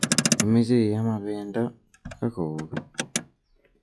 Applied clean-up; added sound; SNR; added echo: classical method log-MMSE.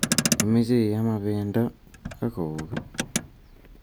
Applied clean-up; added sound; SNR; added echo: none; Motor vehicle (road); 4 dB; none.